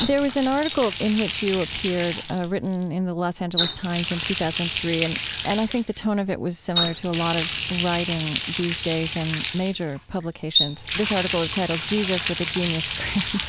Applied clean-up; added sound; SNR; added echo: none; Water tap, faucet; 1 dB; none.